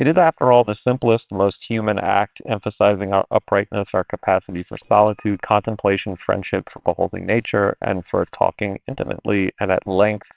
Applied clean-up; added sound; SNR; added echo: neural separator model SepFormer WHAMR!.